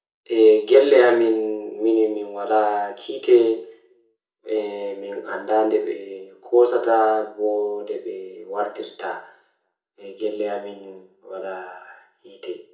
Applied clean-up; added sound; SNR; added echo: none; none; none; reverberation time 0.6 s.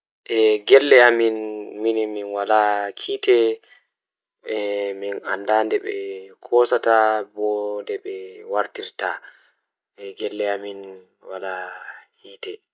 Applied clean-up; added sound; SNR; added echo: none; none; none; none.